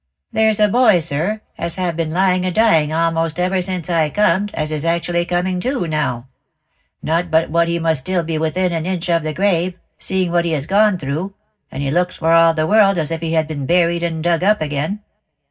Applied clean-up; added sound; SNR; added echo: none; none; none; reverberation time 0.4 s.